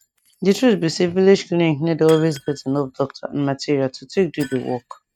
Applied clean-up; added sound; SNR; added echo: neural mask model RNNoise.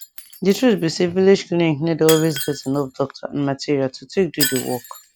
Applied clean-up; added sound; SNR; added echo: none; Shatter; 12 dB; none.